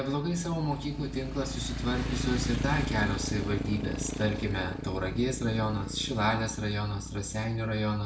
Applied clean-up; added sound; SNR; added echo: none; Motorcycle; 4 dB; reverberation time 0.2 s.